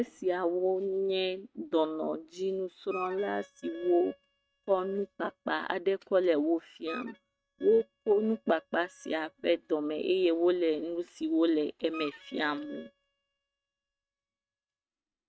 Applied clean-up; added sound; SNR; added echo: neural mask model RNNoise.